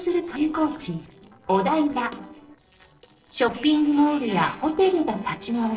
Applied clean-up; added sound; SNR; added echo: neural separator model SepFormer DNS4.